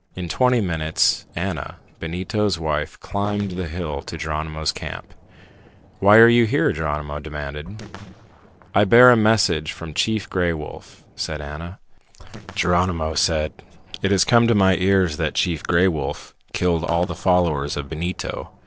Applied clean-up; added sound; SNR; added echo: neural separator model SepFormer DNS4.